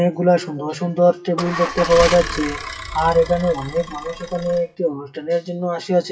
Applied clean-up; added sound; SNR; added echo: classical method WPE with log-MMSE.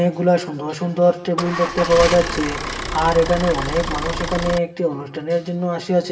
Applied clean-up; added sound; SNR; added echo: none; Idling / Engine starting / Motor vehicle (road); 5 dB; reverberation time 0.8 s.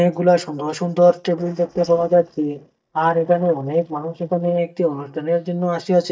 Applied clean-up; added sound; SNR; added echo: neural mask model DeepFilterNet 3.